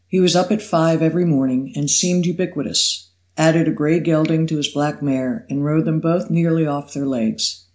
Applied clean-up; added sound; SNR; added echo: none; none; none; none.